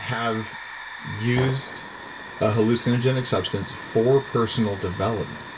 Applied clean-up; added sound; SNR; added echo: none; Hiss / Fire; 12 dB; reverberation time 0.1 s.